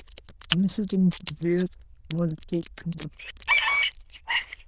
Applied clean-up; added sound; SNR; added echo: neural diffusion model UNIVERSE++.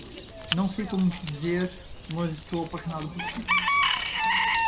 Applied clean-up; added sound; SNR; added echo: none; Keys jangling + Bird / Chicken, rooster; -2 dB; none.